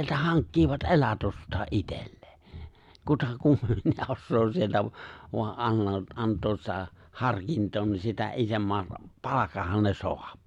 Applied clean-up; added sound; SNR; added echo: none; none; none; none.